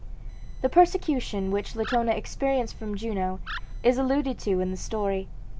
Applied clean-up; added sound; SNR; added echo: none; Animal; 16 dB; none.